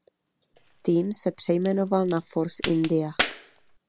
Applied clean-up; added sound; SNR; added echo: none; Crack; 9 dB; none.